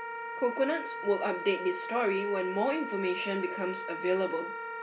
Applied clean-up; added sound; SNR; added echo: none; Wind instrument, woodwind instrument; 7 dB; none.